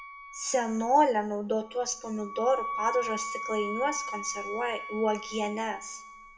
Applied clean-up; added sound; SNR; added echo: none; Wind instrument, woodwind instrument; 9 dB; reverberation time 0.6 s.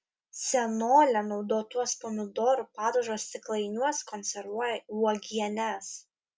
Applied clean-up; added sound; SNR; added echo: none; none; none; none.